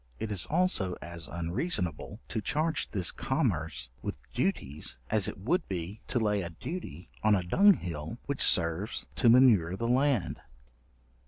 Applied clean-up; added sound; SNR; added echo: none; none; none; none.